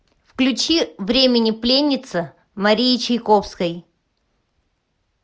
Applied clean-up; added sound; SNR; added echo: none; none; none; none.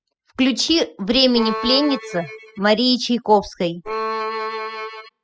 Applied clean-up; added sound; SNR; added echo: classical method spectral subtraction.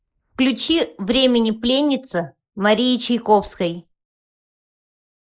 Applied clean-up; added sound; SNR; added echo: neural mask model Resemble Enhance denoiser.